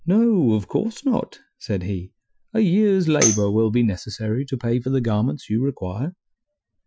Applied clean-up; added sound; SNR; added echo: classical method Wiener filter.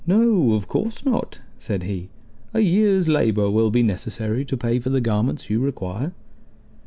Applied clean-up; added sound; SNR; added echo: none; none; none; none.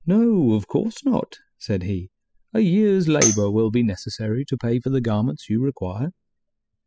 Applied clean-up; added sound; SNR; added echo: classical method spectral subtraction.